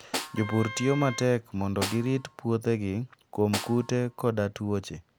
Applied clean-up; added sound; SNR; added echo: none; Wind instrument, woodwind instrument + Snare drum; 12 dB; none.